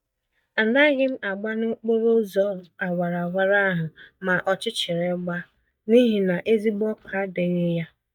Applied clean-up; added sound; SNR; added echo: neural mask model DeepFilterNet 3.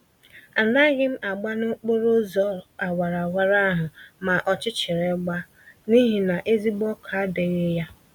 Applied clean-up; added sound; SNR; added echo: none; none; none; none.